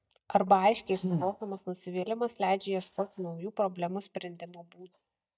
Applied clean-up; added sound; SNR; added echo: neural mask model DeepFilterNet 3.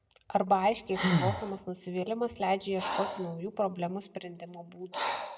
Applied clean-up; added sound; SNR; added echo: none; Breathing; 3 dB; reverberation time 0.6 s.